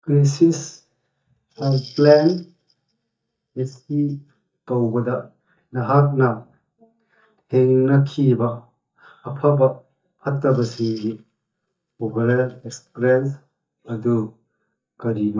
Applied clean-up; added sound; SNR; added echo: neural mask model DeepFilterNet 3.